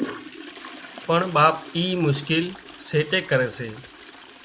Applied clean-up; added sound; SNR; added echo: none; Toilet flush; 14 dB; none.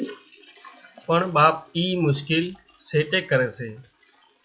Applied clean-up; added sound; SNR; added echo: classical method log-MMSE.